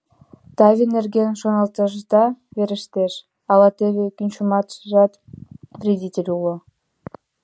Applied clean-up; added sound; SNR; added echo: none; none; none; none.